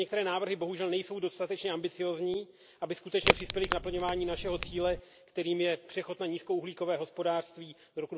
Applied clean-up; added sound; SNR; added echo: none; Crack; -2 dB; none.